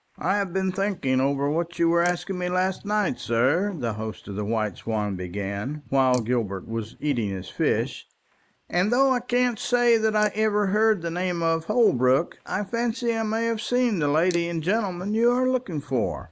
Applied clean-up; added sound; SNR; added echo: neural mask model Resemble Enhance denoiser.